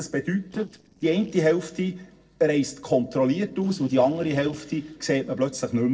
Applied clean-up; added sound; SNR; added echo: neural separator model SepFormer DNS4.